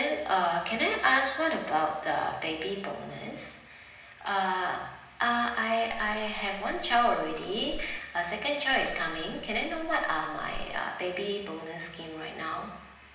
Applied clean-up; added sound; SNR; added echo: none; Splash, splatter; 11 dB; reverberation time 1.0 s.